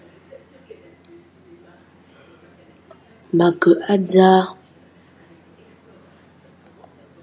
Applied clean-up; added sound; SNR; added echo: none; none; none; none.